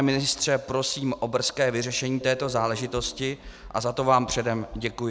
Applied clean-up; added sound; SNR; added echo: none; Guitar; 16 dB; none.